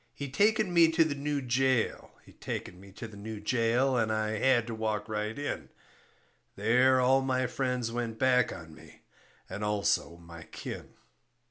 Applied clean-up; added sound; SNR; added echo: none; none; none; none.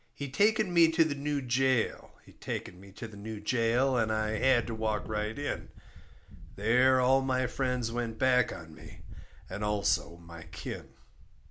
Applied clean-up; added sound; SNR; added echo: none; Wind; 12 dB; none.